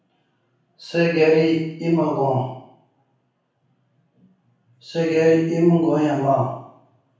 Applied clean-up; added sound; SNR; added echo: none; none; none; reverberation time 0.7 s.